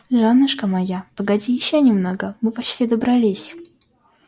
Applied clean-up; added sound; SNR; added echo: none; none; none; none.